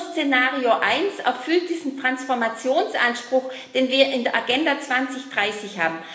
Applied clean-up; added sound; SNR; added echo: none; none; none; reverberation time 1.1 s.